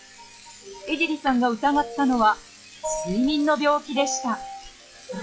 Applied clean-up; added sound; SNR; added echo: classical method log-MMSE.